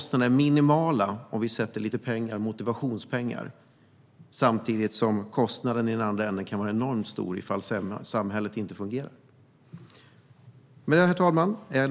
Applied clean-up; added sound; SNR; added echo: none; none; none; none.